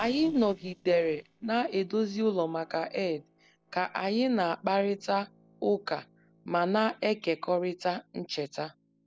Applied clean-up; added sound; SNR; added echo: neural separator model SepFormer DNS4.